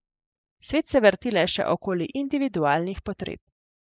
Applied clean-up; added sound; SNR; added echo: neural mask model Resemble Enhance denoiser.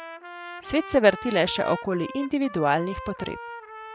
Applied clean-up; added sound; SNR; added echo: none; Trumpet; 13 dB; none.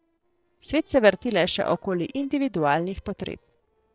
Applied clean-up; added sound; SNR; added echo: neural separator model SepFormer DNS4.